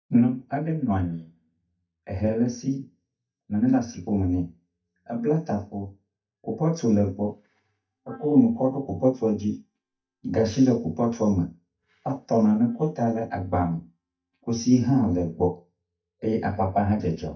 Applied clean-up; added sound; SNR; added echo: neural mask model DeepFilterNet 3.